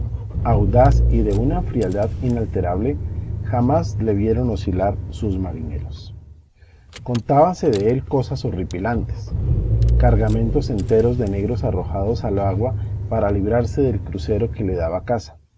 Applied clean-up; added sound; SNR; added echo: none; Engine / Car; 2 dB; none.